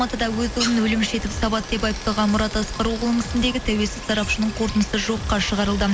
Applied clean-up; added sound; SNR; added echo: none; Stream; 12 dB; none.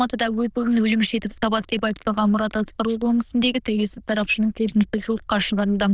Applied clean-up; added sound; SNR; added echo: neural diffusion model UNIVERSE++.